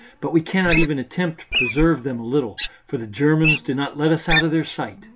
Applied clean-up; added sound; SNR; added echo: none; Wild animals; 4 dB; none.